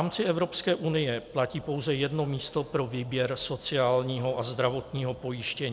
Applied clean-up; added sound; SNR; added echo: none; none; none; none.